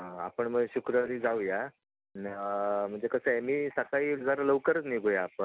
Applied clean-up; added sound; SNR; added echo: none; none; none; none.